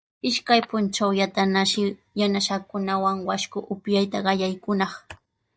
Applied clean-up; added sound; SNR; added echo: neural mask model DeepFilterNet 3.